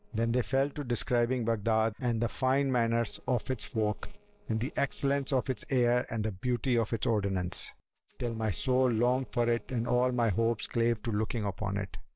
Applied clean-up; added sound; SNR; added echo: neural separator model SepFormer DNS4.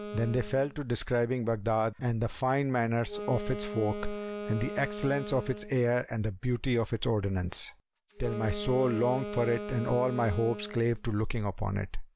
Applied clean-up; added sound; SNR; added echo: none; Wind instrument, woodwind instrument; 11 dB; none.